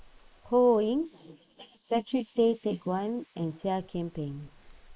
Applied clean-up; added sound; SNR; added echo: neural mask model Resemble Enhance denoiser.